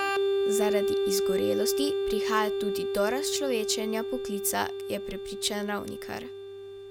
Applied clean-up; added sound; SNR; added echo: none; Organ; -2 dB; none.